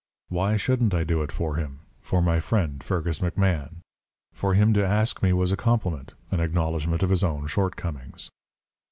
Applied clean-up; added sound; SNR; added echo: none; none; none; none.